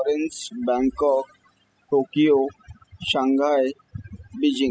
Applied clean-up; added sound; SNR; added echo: classical method spectral subtraction.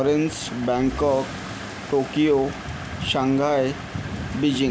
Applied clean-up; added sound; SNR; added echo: none; Engine starting / Accelerating, revving, vroom / Car; 19 dB; none.